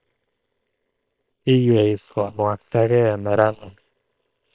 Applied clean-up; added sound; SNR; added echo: neural separator model SepFormer WHAM!.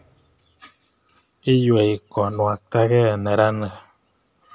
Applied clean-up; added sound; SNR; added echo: none; none; none; none.